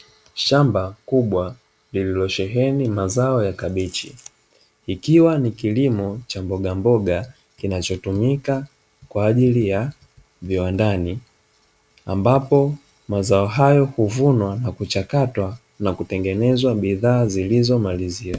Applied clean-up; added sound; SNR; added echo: none; none; none; none.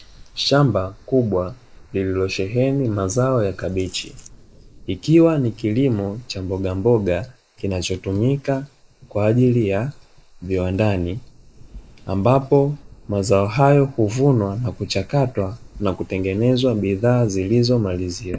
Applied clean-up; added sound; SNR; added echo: neural mask model Resemble Enhance denoiser.